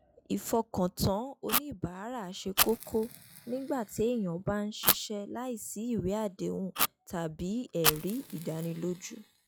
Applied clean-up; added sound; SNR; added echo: classical method log-MMSE.